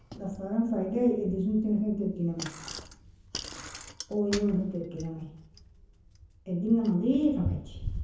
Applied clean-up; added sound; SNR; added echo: none; Bicycle; 11 dB; reverberation time 0.7 s.